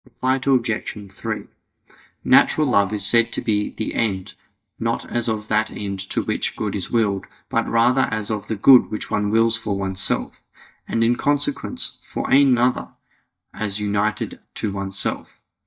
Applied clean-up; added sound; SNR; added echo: neural mask model DeepFilterNet 3.